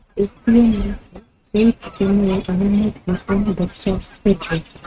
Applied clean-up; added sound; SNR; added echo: neural mask model RNNoise.